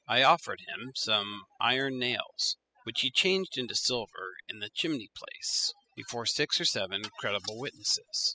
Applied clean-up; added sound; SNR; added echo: classical method spectral subtraction.